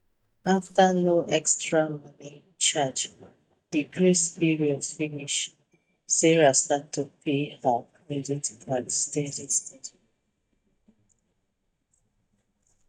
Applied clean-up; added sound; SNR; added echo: neural mask model DeepFilterNet 3.